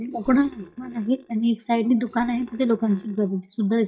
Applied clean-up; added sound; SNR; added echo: neural mask model DeepFilterNet 3.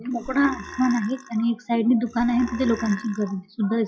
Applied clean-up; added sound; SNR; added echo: classical method WPE with log-MMSE.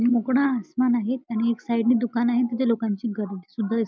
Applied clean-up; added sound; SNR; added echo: none; none; none; none.